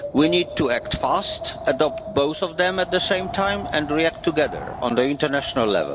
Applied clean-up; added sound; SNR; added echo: none; Wind; 10 dB; none.